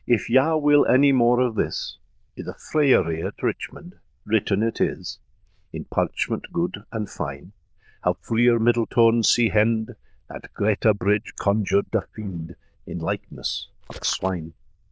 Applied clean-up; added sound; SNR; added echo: neural diffusion model UNIVERSE++.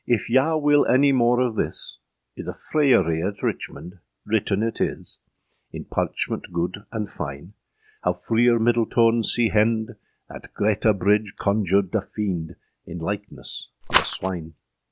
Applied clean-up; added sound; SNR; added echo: none; Rattle; 1 dB; none.